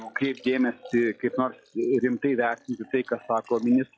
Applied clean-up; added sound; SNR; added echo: classical method log-MMSE.